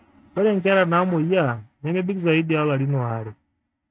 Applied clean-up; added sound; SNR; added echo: neural mask model RNNoise.